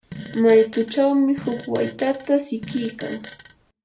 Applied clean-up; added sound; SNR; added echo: none; Fart; 16 dB; reverberation time 0.3 s.